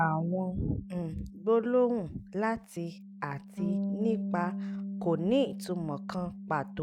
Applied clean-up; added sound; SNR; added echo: neural mask model RNNoise.